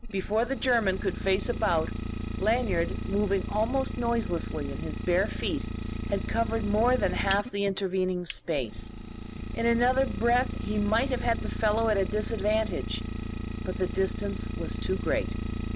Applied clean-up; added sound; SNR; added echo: none; Idling; 4 dB; none.